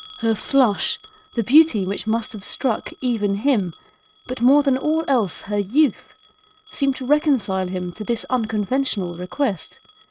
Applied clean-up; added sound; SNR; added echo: neural mask model RNNoise.